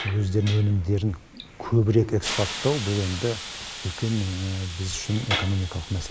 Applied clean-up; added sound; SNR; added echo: none; Hiss; 10 dB; none.